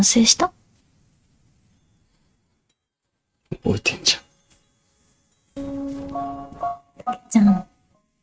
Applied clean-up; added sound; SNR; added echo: neural mask model RNNoise.